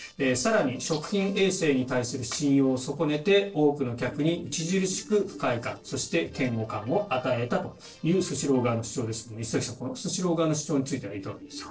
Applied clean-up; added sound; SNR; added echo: neural separator model SepFormer DNS4.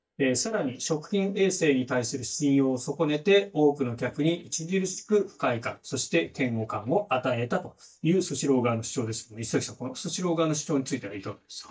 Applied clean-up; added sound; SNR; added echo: neural mask model DeepFilterNet 3.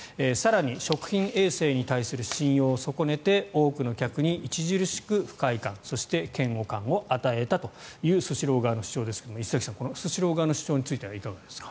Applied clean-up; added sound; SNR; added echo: none; none; none; none.